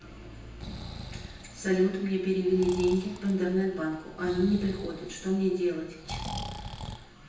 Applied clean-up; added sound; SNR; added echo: none; Breathing; 12 dB; reverberation time 0.9 s.